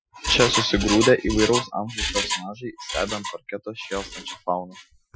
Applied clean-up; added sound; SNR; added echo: classical method Wiener filter.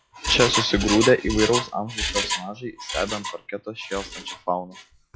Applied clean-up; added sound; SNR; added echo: classical method log-MMSE.